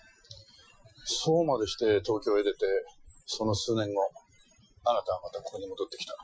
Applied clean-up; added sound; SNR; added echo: classical method Wiener filter.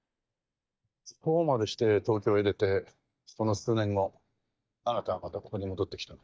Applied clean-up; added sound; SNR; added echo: neural mask model DeepFilterNet 3.